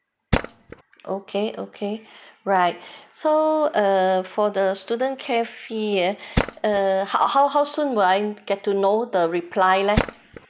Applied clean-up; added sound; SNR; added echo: none; Tools; 2 dB; none.